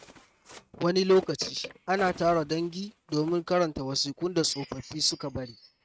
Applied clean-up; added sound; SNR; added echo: neural mask model RNNoise.